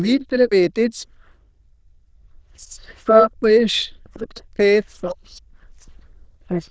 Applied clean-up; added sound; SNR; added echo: neural diffusion model UNIVERSE++.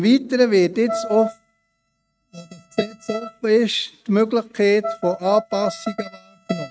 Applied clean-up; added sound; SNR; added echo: neural mask model RNNoise.